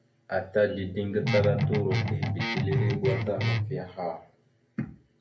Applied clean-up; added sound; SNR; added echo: none; Guitar; -3 dB; reverberation time 0.3 s.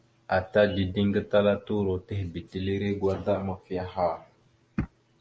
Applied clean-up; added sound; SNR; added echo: none; none; none; none.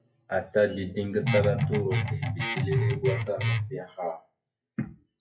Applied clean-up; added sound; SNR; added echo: classical method WPE with log-MMSE.